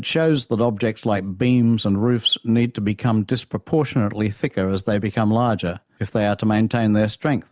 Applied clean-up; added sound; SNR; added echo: none; none; none; none.